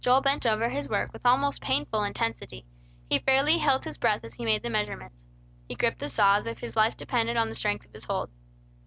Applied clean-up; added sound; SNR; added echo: none; none; none; none.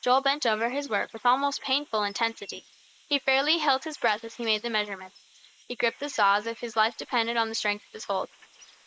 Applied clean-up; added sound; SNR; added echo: neural mask model Resemble Enhance denoiser.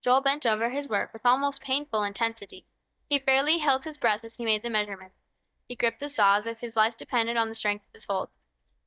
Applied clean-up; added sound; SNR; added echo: neural mask model DeepFilterNet 3.